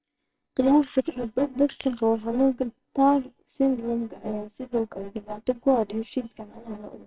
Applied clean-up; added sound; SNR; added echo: neural separator model SepFormer WHAMR!.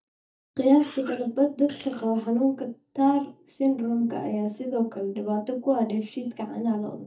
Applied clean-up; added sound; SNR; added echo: neural mask model DeepFilterNet 3.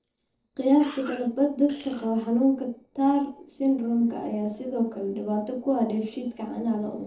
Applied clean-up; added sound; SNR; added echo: neural separator model SepFormer DNS4.